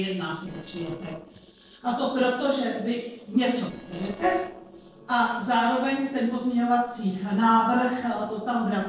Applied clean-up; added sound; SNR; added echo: neural separator model SepFormer DNS4.